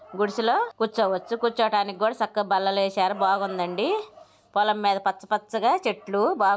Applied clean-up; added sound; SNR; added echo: none; none; none; none.